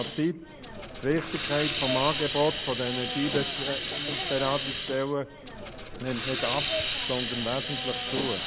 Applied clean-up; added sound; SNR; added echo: none; Hiss; 2 dB; none.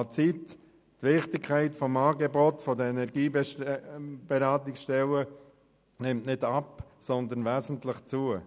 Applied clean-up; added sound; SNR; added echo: none; none; none; none.